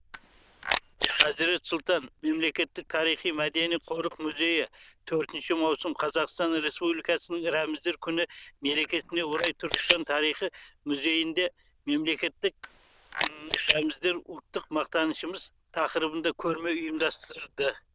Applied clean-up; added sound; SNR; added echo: neural diffusion model UNIVERSE++.